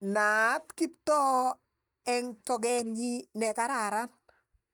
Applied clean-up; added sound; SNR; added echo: neural mask model DeepFilterNet 3.